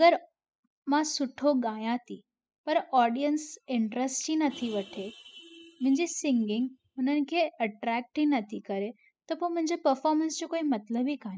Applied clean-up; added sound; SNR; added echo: classical method spectral subtraction.